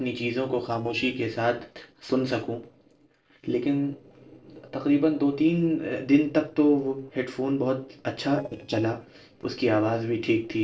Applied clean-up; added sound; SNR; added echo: neural separator model SepFormer DNS4.